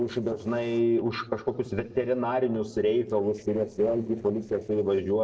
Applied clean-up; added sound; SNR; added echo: neural separator model SepFormer DNS4.